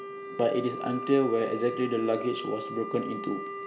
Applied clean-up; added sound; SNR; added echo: none; Wind instrument, woodwind instrument; 8 dB; none.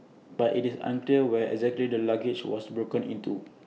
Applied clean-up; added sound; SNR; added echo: none; none; none; none.